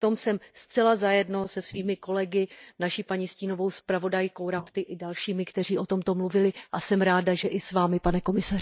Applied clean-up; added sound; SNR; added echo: neural mask model DeepFilterNet 3.